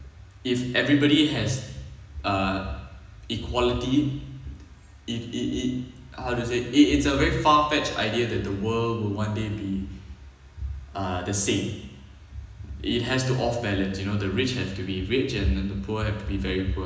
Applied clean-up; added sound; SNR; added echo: none; none; none; reverberation time 1.0 s.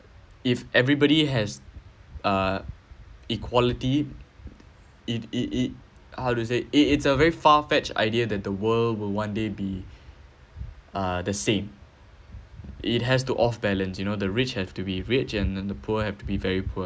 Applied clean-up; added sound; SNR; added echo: none; none; none; none.